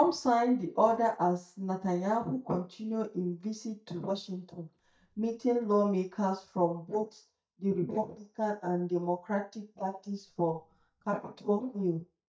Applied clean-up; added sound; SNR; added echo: neural mask model DeepFilterNet 3.